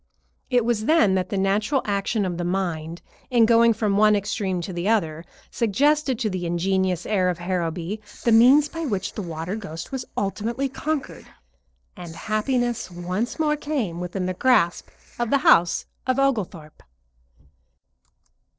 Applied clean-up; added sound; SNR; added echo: neural separator model SepFormer DNS4.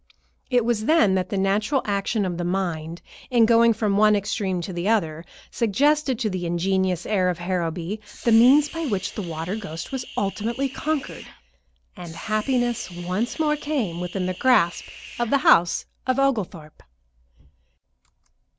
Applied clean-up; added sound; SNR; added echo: none; Hiss; 18 dB; none.